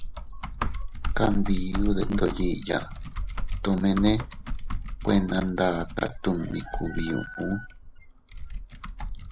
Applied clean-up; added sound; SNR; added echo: none; Typing; 2 dB; none.